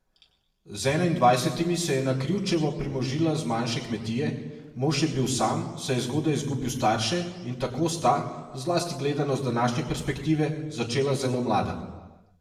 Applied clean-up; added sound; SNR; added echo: none; none; none; reverberation time 1.0 s.